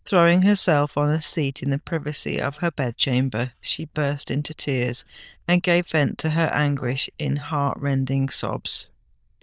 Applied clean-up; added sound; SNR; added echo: neural diffusion model UNIVERSE++.